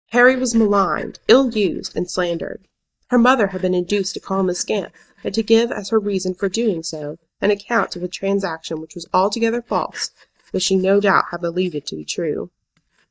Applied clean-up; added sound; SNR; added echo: neural mask model DeepFilterNet 3.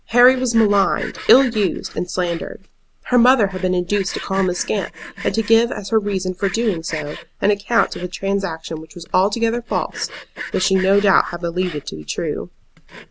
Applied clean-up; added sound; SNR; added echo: none; Sawing; 17 dB; none.